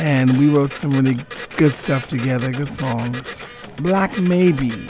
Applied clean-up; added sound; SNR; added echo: none; Printer; 14 dB; none.